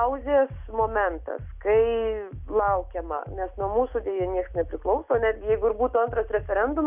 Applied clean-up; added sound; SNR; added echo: none; Bass drum; 14 dB; none.